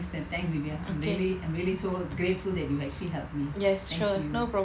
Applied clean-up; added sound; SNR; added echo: none; none; none; none.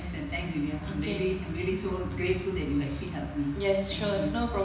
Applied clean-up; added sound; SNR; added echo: none; none; none; reverberation time 1.0 s.